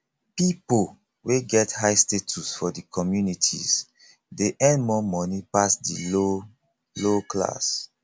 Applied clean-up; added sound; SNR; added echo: none; none; none; none.